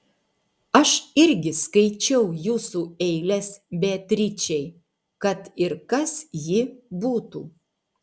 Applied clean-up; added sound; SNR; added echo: none; none; none; none.